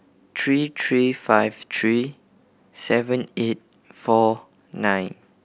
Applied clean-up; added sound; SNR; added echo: none; none; none; none.